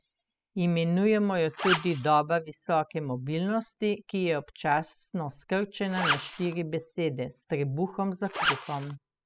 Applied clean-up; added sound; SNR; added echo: classical method spectral subtraction.